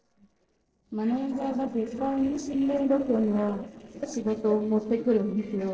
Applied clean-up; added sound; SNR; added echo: neural separator model SepFormer DNS4.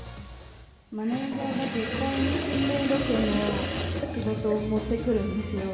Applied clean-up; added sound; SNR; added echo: none; Sink (filling or washing); 6 dB; reverberation time 2.3 s.